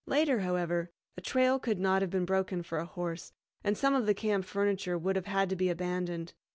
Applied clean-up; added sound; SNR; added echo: none; none; none; none.